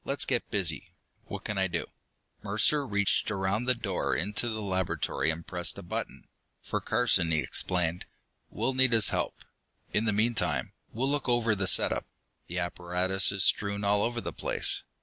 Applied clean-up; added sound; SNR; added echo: none; none; none; none.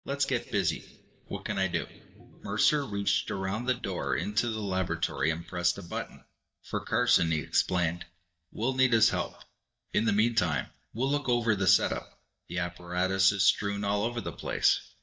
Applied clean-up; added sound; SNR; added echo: neural mask model DeepFilterNet 3.